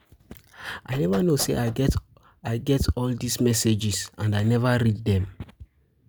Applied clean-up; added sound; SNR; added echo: none; Knock; 15 dB; none.